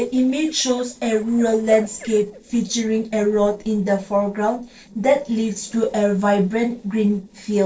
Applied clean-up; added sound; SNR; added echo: neural separator model SepFormer DNS4.